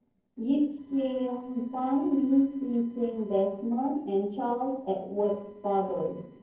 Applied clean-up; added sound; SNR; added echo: neural separator model SepFormer DNS4.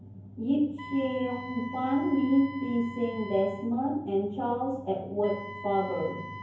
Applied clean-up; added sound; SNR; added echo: none; Wind instrument, woodwind instrument; 15 dB; reverberation time 0.9 s.